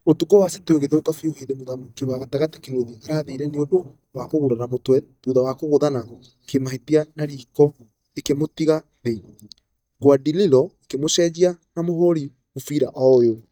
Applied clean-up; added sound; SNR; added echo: neural mask model DeepFilterNet 3.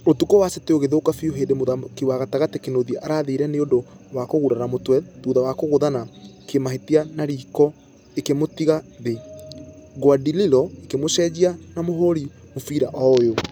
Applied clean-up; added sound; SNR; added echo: none; none; none; none.